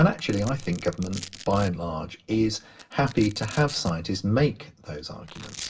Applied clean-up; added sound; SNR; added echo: none; Domestic sounds, home sounds; 18 dB; reverberation time 0.2 s.